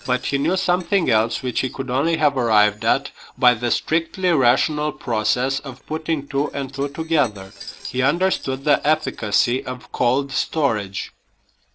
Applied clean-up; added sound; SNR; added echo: neural separator model SepFormer DNS4.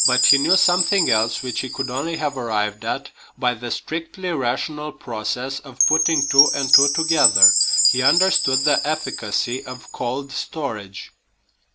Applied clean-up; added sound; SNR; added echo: none; Chime; -3 dB; none.